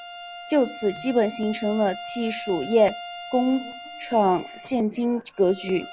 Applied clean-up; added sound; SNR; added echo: none; Bowed string instrument; 14 dB; none.